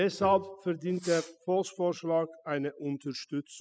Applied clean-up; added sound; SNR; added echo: classical method spectral subtraction.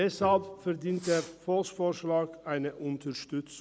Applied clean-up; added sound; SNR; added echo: none; Fireworks + Bowed string instrument; 15 dB; none.